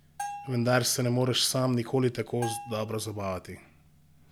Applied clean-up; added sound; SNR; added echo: none; Bell; 14 dB; none.